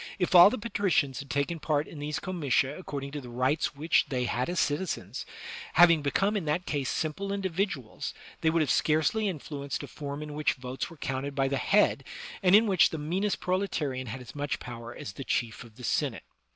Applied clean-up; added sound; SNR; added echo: none; none; none; none.